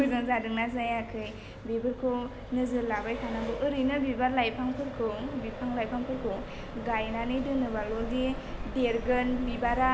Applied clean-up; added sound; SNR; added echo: none; Accelerating, revving, vroom; 8 dB; none.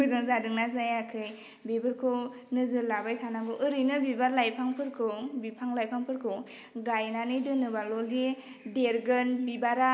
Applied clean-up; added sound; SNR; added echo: none; none; none; none.